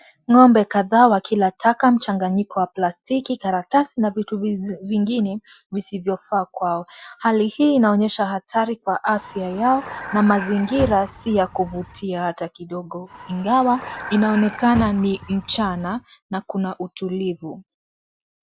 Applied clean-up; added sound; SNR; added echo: none; Vehicle; 13 dB; none.